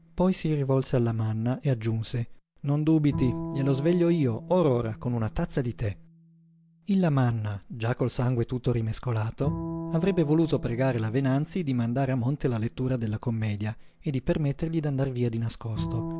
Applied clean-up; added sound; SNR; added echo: none; Bowed string instrument; 13 dB; none.